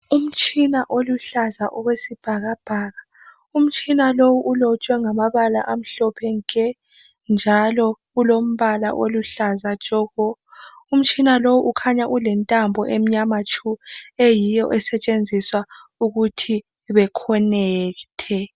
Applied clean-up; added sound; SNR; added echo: none; none; none; none.